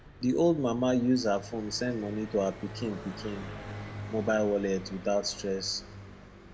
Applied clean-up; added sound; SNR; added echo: none; Car passing by; 13 dB; reverberation time 1.0 s.